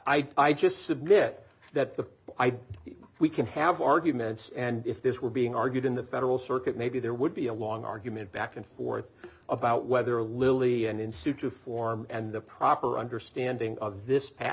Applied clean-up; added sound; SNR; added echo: none; none; none; none.